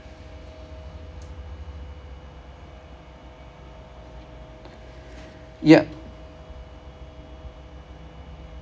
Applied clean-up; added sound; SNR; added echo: none; none; none; none.